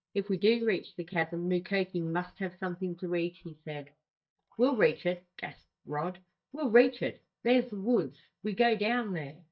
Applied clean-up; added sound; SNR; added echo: neural mask model DeepFilterNet 3.